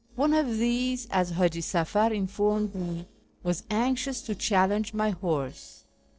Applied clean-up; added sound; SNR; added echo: neural separator model SepFormer DNS4.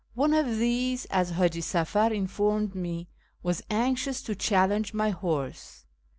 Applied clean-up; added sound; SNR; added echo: none; none; none; none.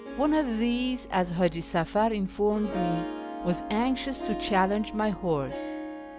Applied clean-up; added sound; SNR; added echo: none; Harp; 9 dB; none.